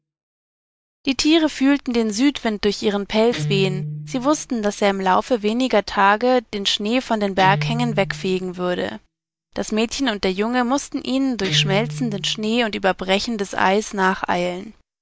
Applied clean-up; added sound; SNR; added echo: neural mask model DeepFilterNet 3.